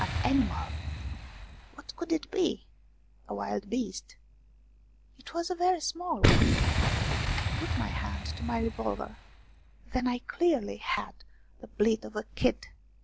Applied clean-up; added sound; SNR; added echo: none; Boom; 0 dB; none.